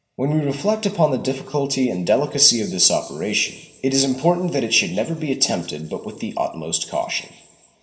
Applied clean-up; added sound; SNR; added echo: none; none; none; reverberation time 2.6 s.